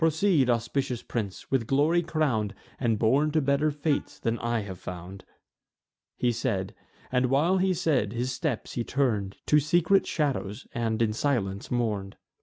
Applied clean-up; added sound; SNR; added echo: none; Wind instrument, woodwind instrument; 11 dB; none.